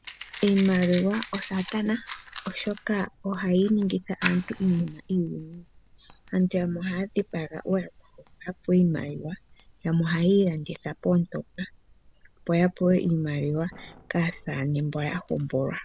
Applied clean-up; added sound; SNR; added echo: none; Fire; 16 dB; none.